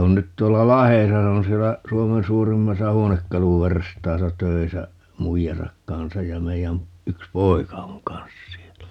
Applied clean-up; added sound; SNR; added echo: none; none; none; none.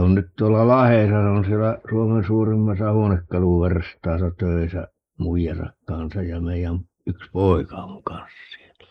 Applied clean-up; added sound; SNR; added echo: neural mask model Resemble Enhance denoiser.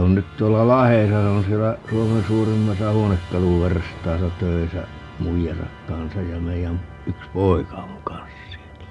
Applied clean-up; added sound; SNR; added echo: none; Musical instrument; 17 dB; none.